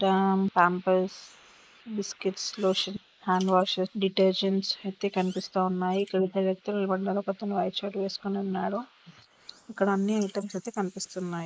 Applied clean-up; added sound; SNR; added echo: neural mask model Resemble Enhance denoiser.